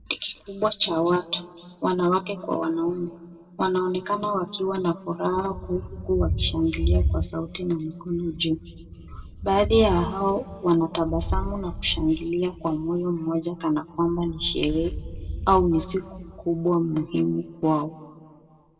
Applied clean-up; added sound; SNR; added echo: none; Thunder; 8 dB; reverberation time 1.5 s.